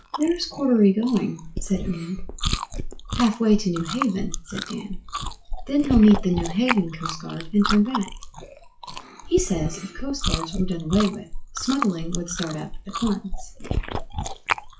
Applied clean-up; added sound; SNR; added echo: classical method WPE with log-MMSE.